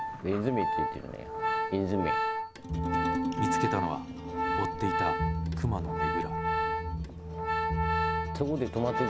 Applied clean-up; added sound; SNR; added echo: none; Organ; 0 dB; none.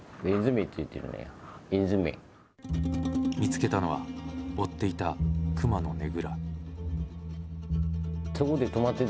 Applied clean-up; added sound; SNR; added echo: none; none; none; none.